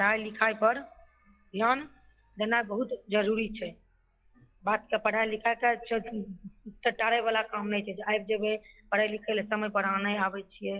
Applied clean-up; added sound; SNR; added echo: classical method log-MMSE.